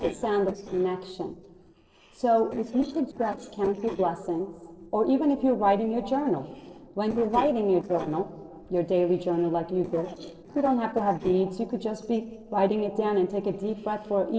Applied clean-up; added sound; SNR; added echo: neural separator model SepFormer DNS4.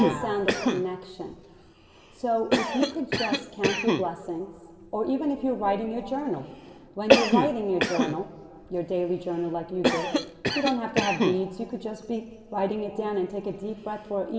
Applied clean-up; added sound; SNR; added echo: none; Cough; 1 dB; reverberation time 1.6 s.